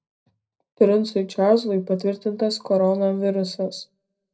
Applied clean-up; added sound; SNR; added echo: none; none; none; reverberation time 0.3 s.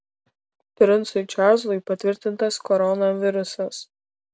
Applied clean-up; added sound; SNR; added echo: none; none; none; none.